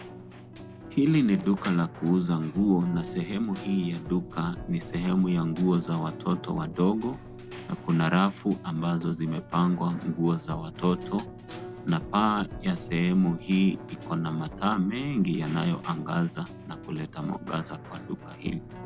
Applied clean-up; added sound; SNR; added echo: none; Keyboard (musical); 14 dB; none.